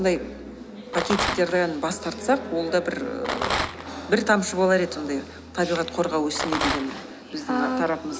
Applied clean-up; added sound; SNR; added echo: none; Rattle; 3 dB; none.